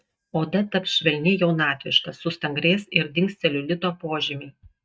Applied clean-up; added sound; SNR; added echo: neural mask model DeepFilterNet 3.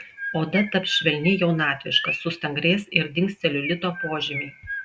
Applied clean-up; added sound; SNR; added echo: none; Chirp, tweet; 10 dB; none.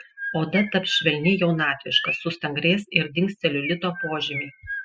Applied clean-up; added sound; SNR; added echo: classical method spectral subtraction.